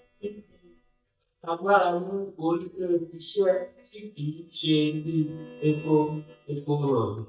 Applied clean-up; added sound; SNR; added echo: neural mask model DeepFilterNet 3.